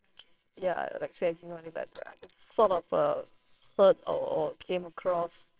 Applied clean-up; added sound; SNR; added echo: neural separator model SepFormer WHAMR!.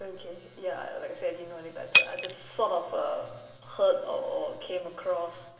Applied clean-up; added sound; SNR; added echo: none; Shatter; 0 dB; reverberation time 1.0 s.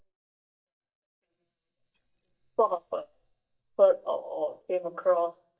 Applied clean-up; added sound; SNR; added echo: neural mask model DeepFilterNet 3.